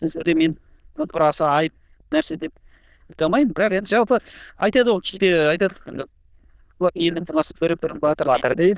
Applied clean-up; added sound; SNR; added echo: neural diffusion model UNIVERSE++.